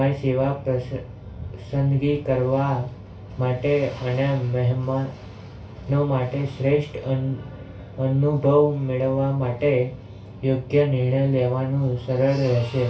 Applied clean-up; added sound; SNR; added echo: none; none; none; reverberation time 0.2 s.